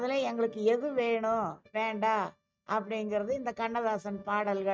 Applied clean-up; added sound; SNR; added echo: neural mask model RNNoise.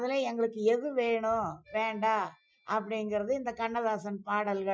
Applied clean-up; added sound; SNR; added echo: classical method Wiener filter.